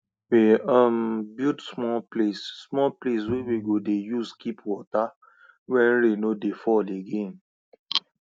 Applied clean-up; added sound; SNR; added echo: neural mask model DeepFilterNet 3.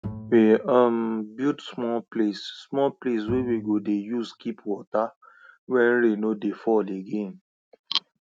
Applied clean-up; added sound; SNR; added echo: neural mask model RNNoise.